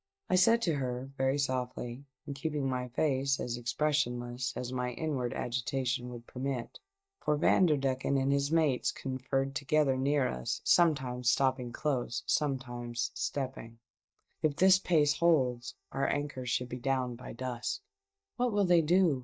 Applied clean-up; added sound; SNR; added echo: neural mask model DeepFilterNet 3.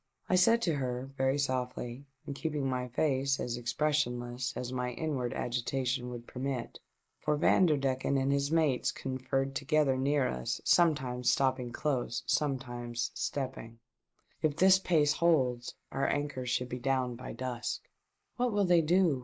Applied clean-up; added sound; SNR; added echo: neural mask model Resemble Enhance denoiser.